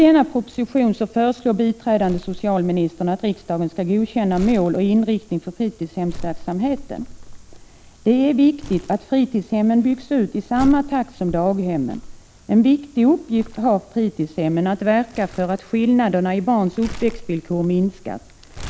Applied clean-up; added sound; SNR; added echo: none; Crumpling, crinkling; 17 dB; none.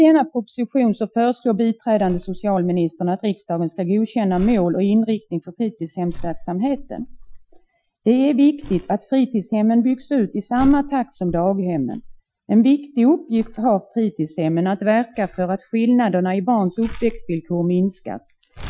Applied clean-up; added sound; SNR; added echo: classical method Wiener filter.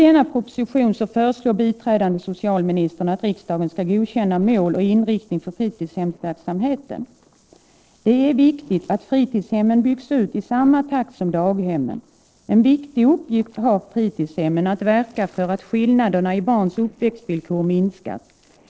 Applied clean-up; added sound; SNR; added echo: neural separator model SepFormer DNS4.